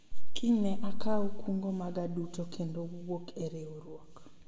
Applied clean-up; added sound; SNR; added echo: none; none; none; reverberation time 1.2 s.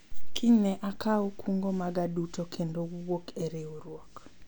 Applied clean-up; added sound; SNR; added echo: none; none; none; none.